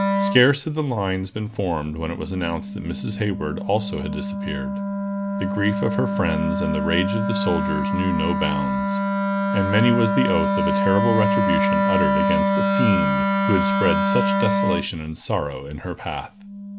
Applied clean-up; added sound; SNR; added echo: none; Wind instrument, woodwind instrument; -2 dB; none.